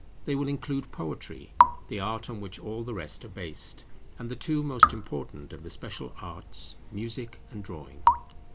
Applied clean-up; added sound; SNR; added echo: none; Raindrop / Drip; -4 dB; none.